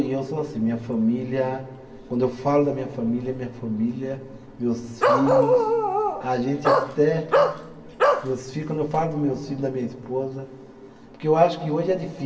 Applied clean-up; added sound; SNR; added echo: none; Bark; -4 dB; reverberation time 1.8 s.